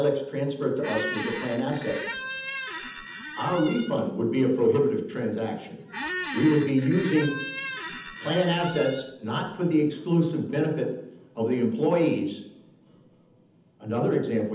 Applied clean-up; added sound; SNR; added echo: none; Squeak; 8 dB; reverberation time 0.8 s.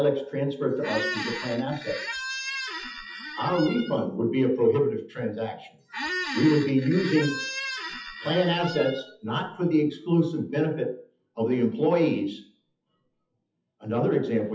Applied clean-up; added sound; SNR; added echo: classical method WPE with log-MMSE.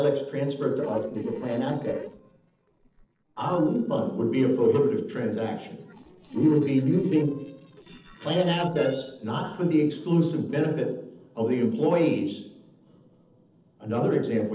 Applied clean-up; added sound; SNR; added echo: neural separator model SepFormer DNS4.